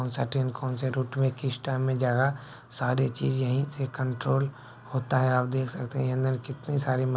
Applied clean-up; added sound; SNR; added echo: none; none; none; none.